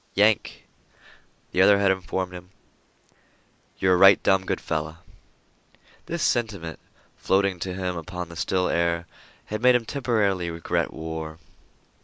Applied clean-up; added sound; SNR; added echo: neural mask model Resemble Enhance denoiser.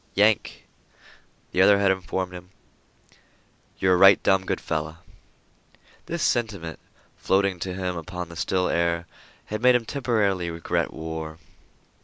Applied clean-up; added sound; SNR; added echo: none; none; none; none.